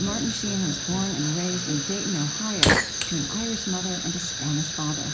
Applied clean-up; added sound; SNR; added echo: none; Fire; -1 dB; reverberation time 0.4 s.